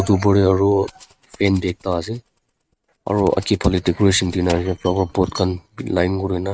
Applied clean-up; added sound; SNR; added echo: neural mask model RNNoise.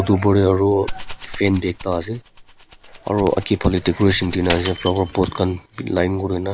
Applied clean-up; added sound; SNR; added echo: none; Rattle (instrument) + Shatter; 11 dB; none.